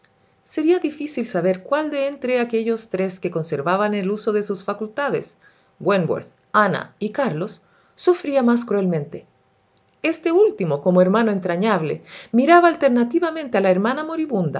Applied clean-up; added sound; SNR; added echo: none; none; none; none.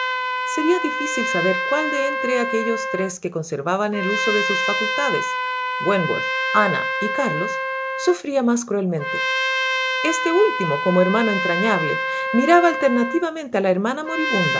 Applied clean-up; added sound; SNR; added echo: none; Trumpet; 2 dB; none.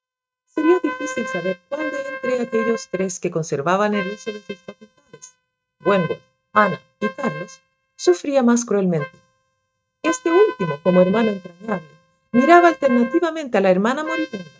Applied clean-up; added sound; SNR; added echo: neural mask model RNNoise.